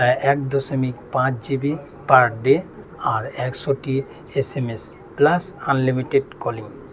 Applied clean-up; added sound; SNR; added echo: none; none; none; none.